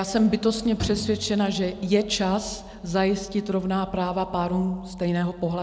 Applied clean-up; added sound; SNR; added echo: none; Bowed string instrument; 11 dB; none.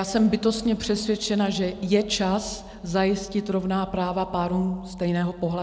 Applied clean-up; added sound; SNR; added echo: none; none; none; none.